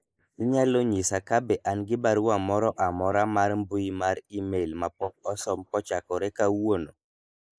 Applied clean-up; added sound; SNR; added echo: neural mask model Resemble Enhance denoiser.